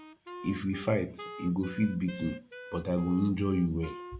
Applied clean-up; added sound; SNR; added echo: none; Wind instrument, woodwind instrument; 15 dB; none.